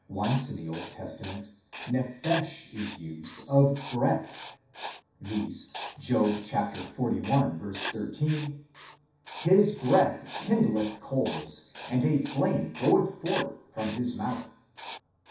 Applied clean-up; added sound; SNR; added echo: none; Writing; 13 dB; reverberation time 0.7 s.